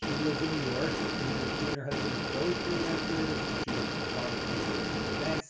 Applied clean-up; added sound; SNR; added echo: none; Motor vehicle (road) / Engine; -4 dB; reverberation time 0.3 s.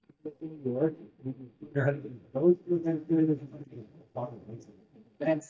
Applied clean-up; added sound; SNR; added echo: neural mask model DeepFilterNet 3.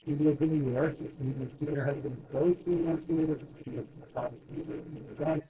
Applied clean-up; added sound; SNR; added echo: neural separator model SepFormer DNS4.